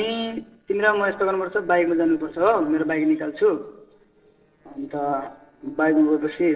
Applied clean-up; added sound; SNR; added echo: neural separator model SepFormer DNS4.